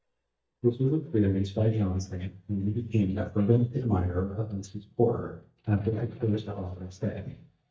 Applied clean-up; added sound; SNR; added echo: neural mask model DeepFilterNet 3.